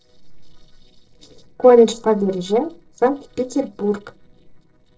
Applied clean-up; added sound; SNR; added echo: neural separator model SepFormer DNS4.